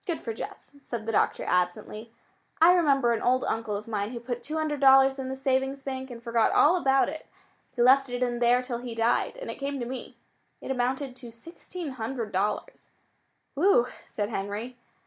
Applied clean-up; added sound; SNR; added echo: none; none; none; none.